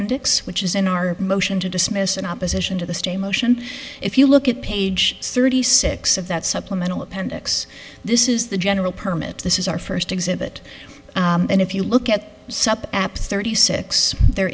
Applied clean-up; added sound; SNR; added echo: none; none; none; none.